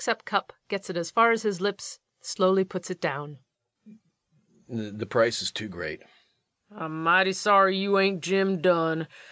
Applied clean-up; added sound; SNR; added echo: none; none; none; none.